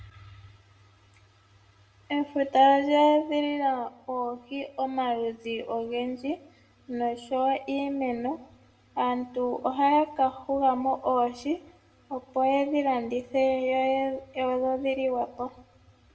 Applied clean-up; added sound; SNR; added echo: none; none; none; reverberation time 0.5 s.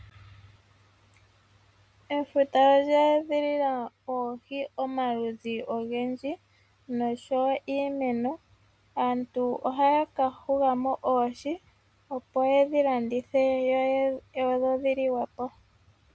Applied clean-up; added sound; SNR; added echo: none; none; none; none.